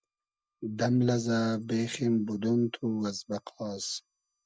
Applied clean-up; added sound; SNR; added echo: neural mask model DeepFilterNet 3.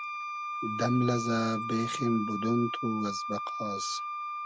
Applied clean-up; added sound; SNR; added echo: none; Wind instrument, woodwind instrument; 4 dB; none.